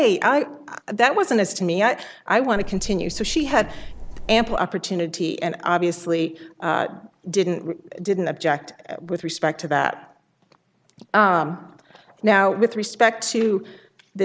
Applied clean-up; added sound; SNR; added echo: none; Tick-tock; 8 dB; none.